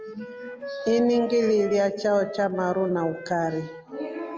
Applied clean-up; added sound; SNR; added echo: none; Wind instrument, woodwind instrument; 14 dB; none.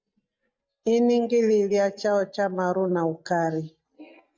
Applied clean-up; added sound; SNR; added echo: neural mask model DeepFilterNet 3.